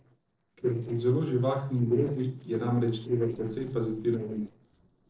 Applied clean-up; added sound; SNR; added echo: neural separator model SepFormer DNS4.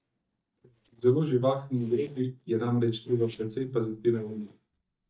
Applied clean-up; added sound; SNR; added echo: neural mask model DeepFilterNet 3.